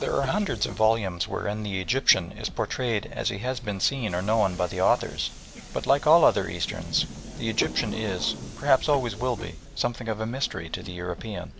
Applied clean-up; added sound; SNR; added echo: none; Subway, metro, underground; 13 dB; none.